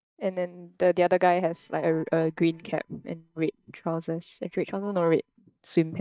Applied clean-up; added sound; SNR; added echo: neural mask model DeepFilterNet 3.